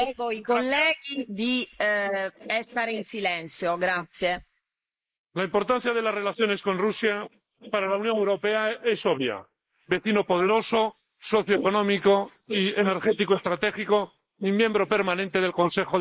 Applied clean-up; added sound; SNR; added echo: neural mask model Resemble Enhance denoiser.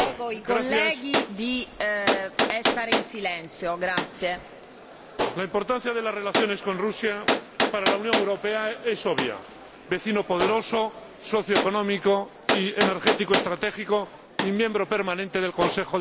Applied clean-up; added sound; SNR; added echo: none; Gunshot, gunfire; 3 dB; none.